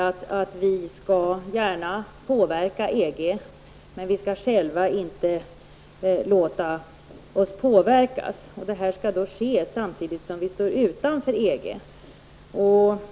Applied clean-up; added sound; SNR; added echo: none; none; none; none.